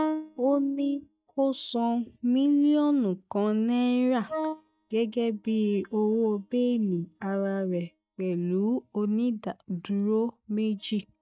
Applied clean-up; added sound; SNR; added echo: neural mask model DeepFilterNet 3.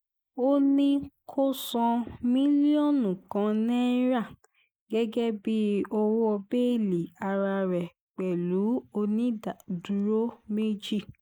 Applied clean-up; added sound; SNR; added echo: neural mask model Resemble Enhance denoiser.